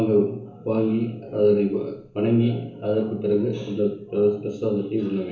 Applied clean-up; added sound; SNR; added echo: none; none; none; reverberation time 0.8 s.